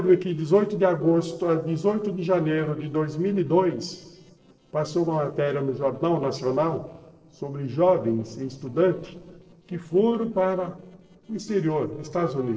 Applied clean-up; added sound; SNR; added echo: neural separator model SepFormer DNS4.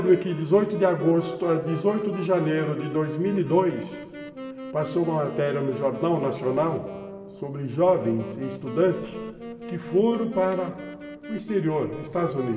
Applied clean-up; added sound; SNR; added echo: none; Wind instrument, woodwind instrument; 13 dB; reverberation time 2.0 s.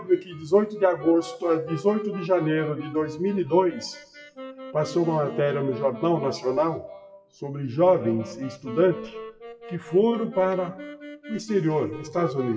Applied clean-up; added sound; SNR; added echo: classical method WPE with log-MMSE.